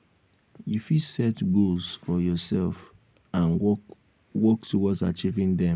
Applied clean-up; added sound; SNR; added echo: none; none; none; none.